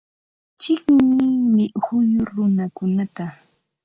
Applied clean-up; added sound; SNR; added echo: none; none; none; none.